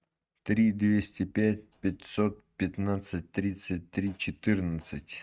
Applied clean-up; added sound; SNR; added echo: neural mask model RNNoise.